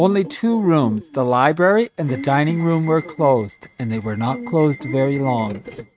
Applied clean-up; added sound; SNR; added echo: neural mask model RNNoise.